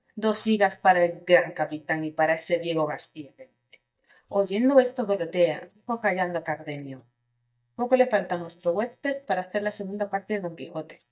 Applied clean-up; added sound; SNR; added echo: neural mask model DeepFilterNet 3.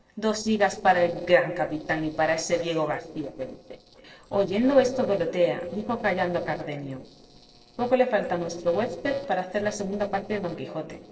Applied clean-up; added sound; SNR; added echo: neural separator model SepFormer DNS4.